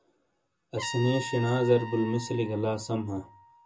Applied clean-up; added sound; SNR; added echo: none; Trumpet; 13 dB; reverberation time 0.2 s.